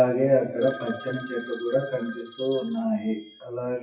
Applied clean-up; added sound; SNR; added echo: classical method WPE with log-MMSE.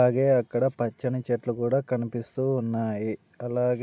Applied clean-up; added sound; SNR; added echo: none; none; none; none.